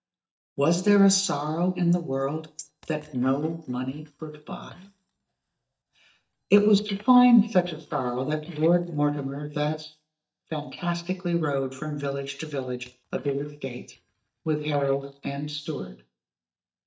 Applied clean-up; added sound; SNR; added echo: neural mask model DeepFilterNet 3.